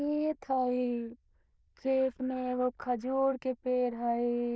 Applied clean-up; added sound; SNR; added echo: neural diffusion model UNIVERSE++.